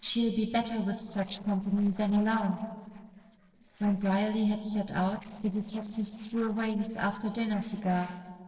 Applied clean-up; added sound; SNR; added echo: neural separator model SepFormer DNS4.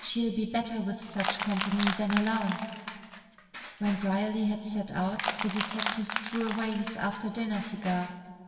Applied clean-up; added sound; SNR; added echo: none; Crushing; 6 dB; reverberation time 1.9 s.